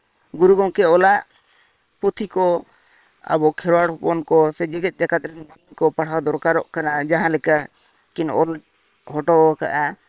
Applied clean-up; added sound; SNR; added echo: neural separator model SepFormer WHAM!.